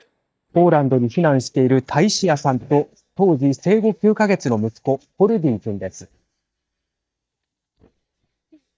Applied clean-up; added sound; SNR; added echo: neural mask model DeepFilterNet 3.